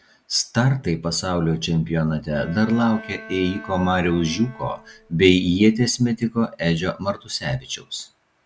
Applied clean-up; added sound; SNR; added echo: none; Bowed string instrument; 19 dB; none.